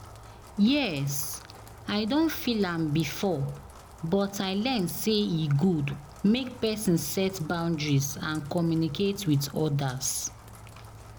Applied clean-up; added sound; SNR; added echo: none; Rain; 18 dB; none.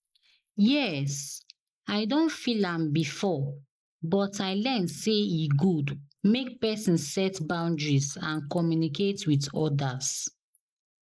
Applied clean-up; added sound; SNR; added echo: neural mask model Resemble Enhance denoiser.